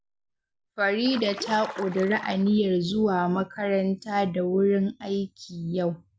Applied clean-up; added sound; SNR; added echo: none; Stream; 14 dB; none.